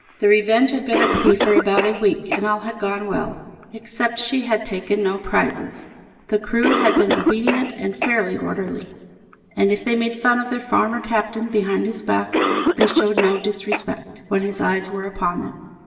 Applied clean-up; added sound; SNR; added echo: none; Cough; 5 dB; reverberation time 1.9 s.